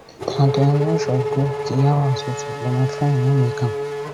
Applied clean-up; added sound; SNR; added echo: none; Race car, auto racing / Accelerating, revving, vroom; 5 dB; none.